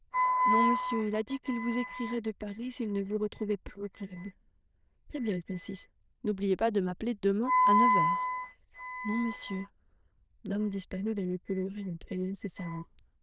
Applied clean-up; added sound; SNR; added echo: neural diffusion model UNIVERSE++.